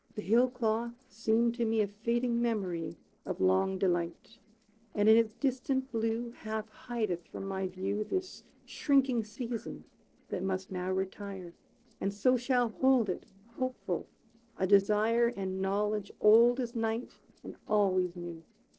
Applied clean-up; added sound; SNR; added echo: neural separator model SepFormer DNS4.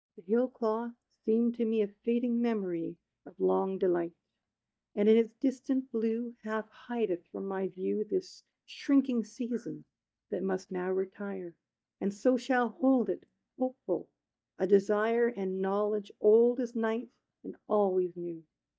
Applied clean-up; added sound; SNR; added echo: neural mask model DeepFilterNet 3.